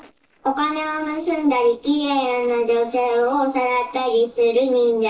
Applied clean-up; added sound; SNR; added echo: neural separator model SepFormer DNS4.